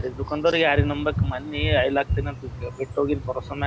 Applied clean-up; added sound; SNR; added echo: none; Dog; 3 dB; none.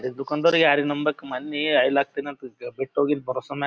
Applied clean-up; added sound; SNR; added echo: none; none; none; none.